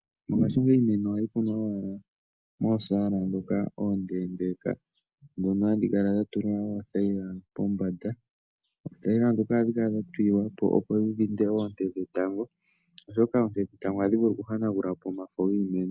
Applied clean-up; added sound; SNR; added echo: none; none; none; none.